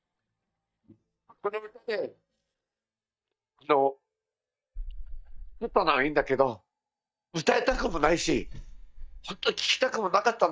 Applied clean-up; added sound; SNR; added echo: neural mask model DeepFilterNet 3.